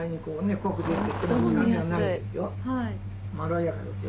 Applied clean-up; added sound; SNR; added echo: none; Truck; 6 dB; none.